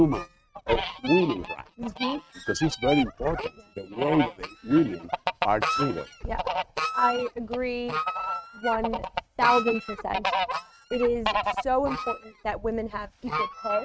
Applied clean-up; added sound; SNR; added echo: neural mask model RNNoise.